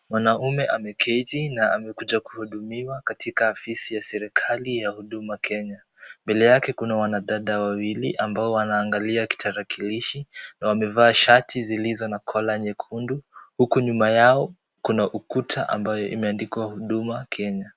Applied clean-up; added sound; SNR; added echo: none; none; none; none.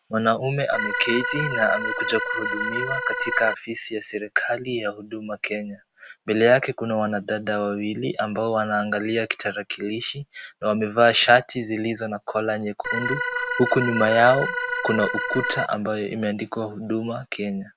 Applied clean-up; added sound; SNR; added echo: none; Organ; 2 dB; none.